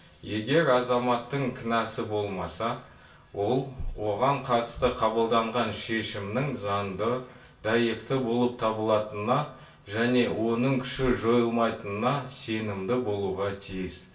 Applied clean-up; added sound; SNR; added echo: none; none; none; reverberation time 0.2 s.